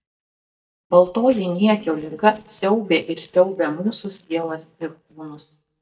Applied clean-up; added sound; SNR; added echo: neural mask model DeepFilterNet 3.